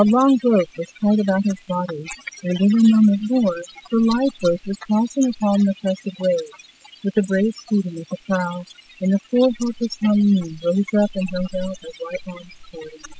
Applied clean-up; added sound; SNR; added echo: classical method spectral subtraction.